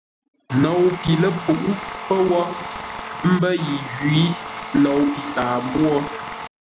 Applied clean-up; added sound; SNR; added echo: none; Tools; 10 dB; none.